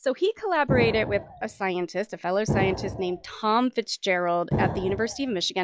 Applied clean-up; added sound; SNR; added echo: classical method log-MMSE.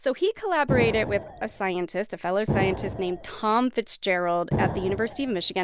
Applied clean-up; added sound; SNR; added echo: none; Explosion; 6 dB; none.